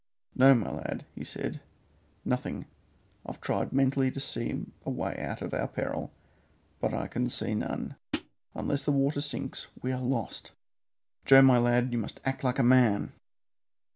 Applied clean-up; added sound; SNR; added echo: none; Hi-hat; 4 dB; none.